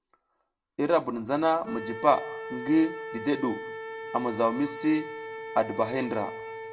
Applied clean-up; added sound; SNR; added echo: none; Wind instrument, woodwind instrument; 10 dB; reverberation time 1.2 s.